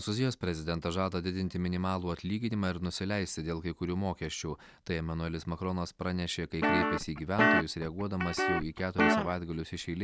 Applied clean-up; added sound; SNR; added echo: none; Guitar; -4 dB; none.